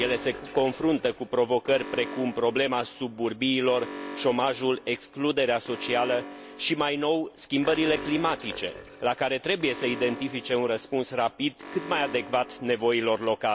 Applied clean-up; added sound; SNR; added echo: none; Alarm; 14 dB; none.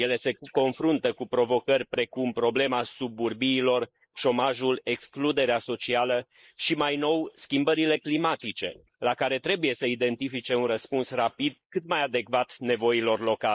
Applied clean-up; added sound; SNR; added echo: neural mask model Resemble Enhance denoiser.